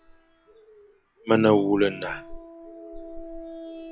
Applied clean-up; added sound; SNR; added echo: classical method log-MMSE.